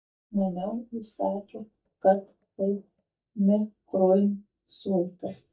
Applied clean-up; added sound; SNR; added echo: neural mask model DeepFilterNet 3.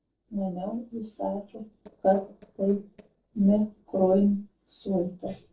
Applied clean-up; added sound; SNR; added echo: neural separator model SepFormer DNS4.